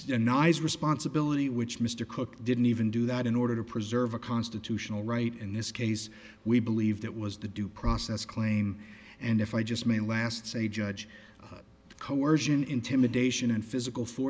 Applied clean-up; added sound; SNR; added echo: none; none; none; none.